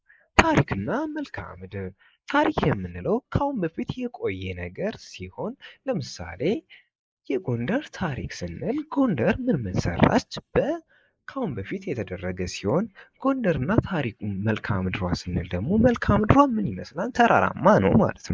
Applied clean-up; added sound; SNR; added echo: neural mask model Resemble Enhance denoiser.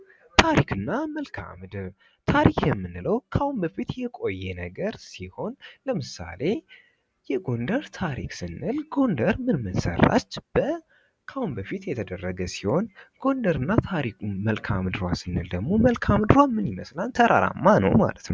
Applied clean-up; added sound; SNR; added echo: none; none; none; none.